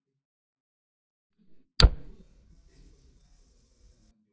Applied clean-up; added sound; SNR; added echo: neural mask model DeepFilterNet 3.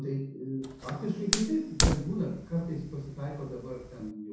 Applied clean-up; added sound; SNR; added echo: none; Fire; 0 dB; reverberation time 0.6 s.